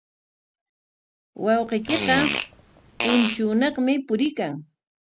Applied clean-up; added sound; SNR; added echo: none; Fart; 4 dB; none.